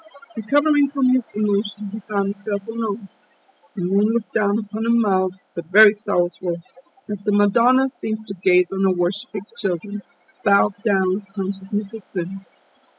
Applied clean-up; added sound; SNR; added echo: classical method spectral subtraction.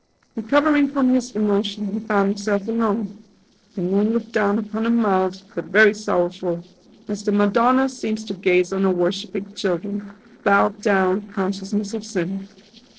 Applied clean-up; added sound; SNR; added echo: neural separator model SepFormer DNS4.